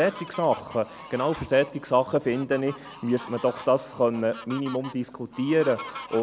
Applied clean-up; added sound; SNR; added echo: none; Fowl; 16 dB; none.